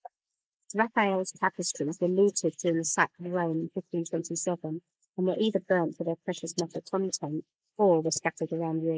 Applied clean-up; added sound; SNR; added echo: neural mask model Resemble Enhance denoiser.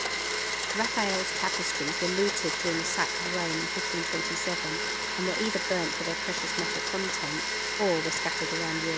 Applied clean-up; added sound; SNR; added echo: none; Domestic sounds, home sounds; -2 dB; none.